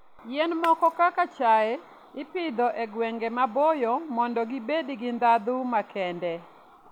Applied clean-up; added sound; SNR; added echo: none; Shatter; 17 dB; none.